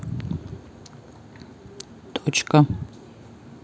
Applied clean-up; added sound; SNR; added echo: none; none; none; none.